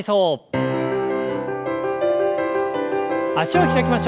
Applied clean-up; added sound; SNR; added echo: none; none; none; none.